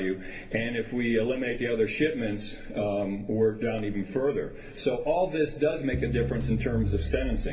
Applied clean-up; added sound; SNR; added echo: none; Crackle; 7 dB; reverberation time 0.3 s.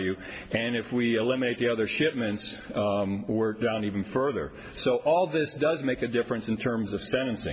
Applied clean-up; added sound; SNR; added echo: none; none; none; none.